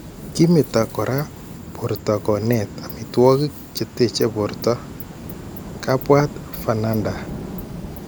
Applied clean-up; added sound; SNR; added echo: none; Waves, surf + Rain / Thunderstorm; 13 dB; none.